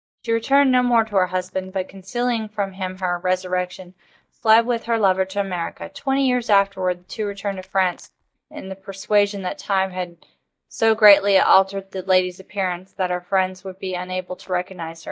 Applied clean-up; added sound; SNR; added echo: neural mask model DeepFilterNet 3.